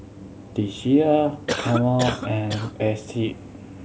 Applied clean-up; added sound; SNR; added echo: none; Cough; 6 dB; none.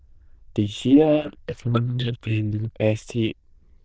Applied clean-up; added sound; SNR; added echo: neural diffusion model UNIVERSE++.